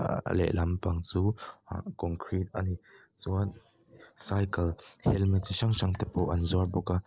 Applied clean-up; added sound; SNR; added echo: neural separator model SepFormer DNS4.